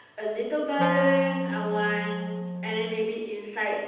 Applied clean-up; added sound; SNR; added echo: none; Wind instrument, woodwind instrument; 4 dB; reverberation time 1.1 s.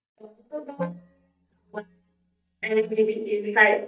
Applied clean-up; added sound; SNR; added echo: neural mask model DeepFilterNet 3.